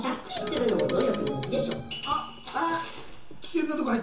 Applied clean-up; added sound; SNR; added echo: none; Clock; 10 dB; reverberation time 0.7 s.